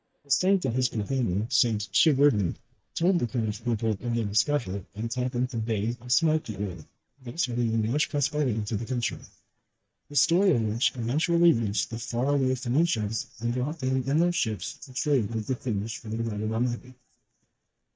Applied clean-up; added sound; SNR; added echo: neural mask model DeepFilterNet 3.